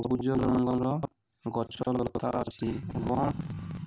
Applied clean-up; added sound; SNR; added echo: none; none; none; none.